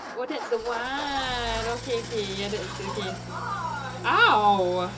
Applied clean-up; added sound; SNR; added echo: none; Idling / Engine starting; 10 dB; reverberation time 0.2 s.